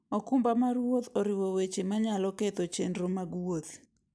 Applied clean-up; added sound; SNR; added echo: none; none; none; none.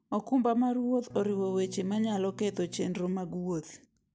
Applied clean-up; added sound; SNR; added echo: none; Electric guitar / Strum; 16 dB; none.